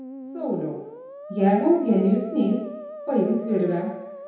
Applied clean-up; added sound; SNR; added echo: none; Musical instrument; 14 dB; reverberation time 1.0 s.